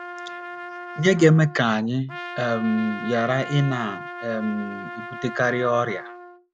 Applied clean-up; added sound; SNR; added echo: none; Trumpet; 12 dB; none.